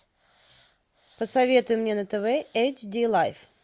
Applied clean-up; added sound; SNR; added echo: none; none; none; none.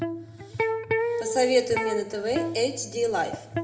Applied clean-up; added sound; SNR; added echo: none; Electric guitar; 2 dB; reverberation time 0.7 s.